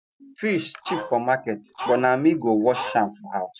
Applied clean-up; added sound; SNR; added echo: neural mask model RNNoise.